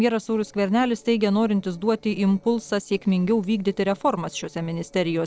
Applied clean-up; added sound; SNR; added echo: neural separator model SepFormer DNS4.